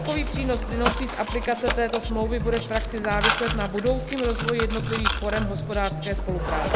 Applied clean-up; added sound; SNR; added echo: none; Drum kit + Mechanisms; 0 dB; none.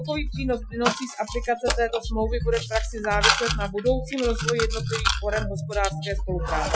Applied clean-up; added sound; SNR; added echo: classical method Wiener filter.